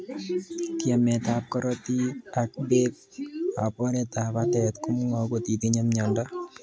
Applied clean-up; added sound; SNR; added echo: none; none; none; none.